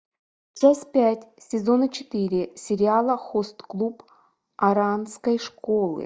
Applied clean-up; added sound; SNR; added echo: neural mask model DeepFilterNet 3.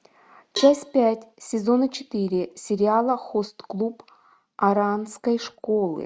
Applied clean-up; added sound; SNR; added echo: neural mask model RNNoise.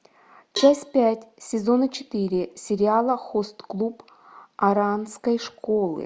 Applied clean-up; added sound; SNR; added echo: none; Cowbell; 15 dB; none.